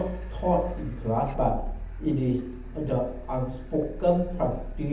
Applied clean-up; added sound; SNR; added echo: none; Car; 7 dB; reverberation time 0.8 s.